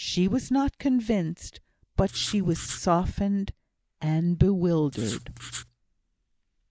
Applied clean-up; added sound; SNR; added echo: neural mask model Resemble Enhance denoiser.